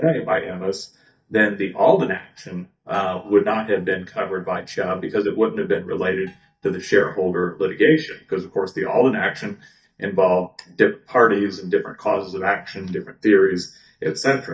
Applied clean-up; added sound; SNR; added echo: neural mask model DeepFilterNet 3.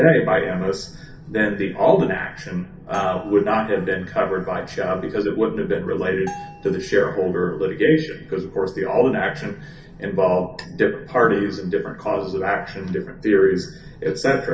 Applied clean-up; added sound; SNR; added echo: none; Bell; 19 dB; reverberation time 0.3 s.